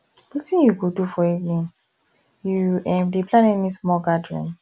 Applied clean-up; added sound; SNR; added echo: none; none; none; none.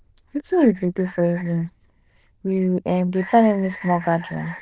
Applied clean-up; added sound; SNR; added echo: neural diffusion model UNIVERSE++.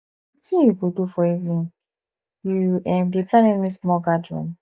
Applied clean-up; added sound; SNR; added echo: neural mask model DeepFilterNet 3.